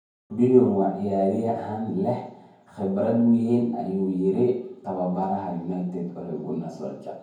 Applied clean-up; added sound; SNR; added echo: none; none; none; reverberation time 0.9 s.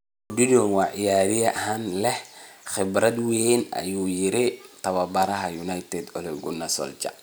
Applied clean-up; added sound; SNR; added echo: none; none; none; none.